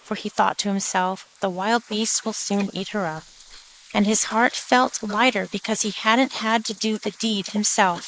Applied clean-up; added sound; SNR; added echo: neural mask model Resemble Enhance denoiser.